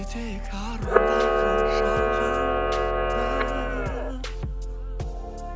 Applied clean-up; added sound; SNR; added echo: none; Camera; -4 dB; none.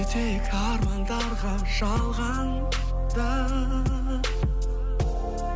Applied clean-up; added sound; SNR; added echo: none; none; none; none.